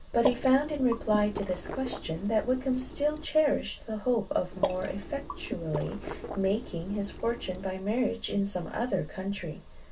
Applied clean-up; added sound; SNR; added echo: none; Water / Liquid; 8 dB; reverberation time 0.1 s.